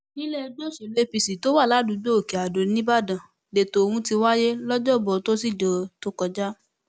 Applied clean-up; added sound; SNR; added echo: none; none; none; none.